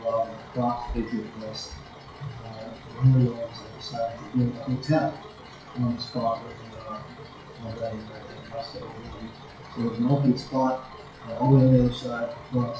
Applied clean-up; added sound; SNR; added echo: classical method WPE with log-MMSE.